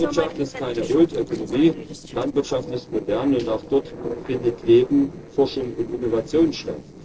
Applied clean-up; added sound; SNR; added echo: neural separator model SepFormer DNS4.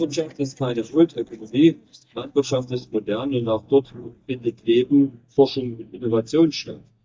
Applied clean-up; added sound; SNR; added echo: neural mask model DeepFilterNet 3.